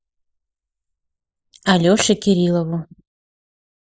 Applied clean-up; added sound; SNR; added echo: neural mask model Resemble Enhance denoiser.